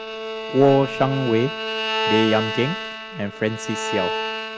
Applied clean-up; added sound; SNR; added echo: none; Bowed string instrument; 5 dB; none.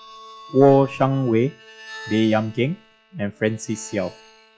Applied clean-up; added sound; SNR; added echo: classical method log-MMSE.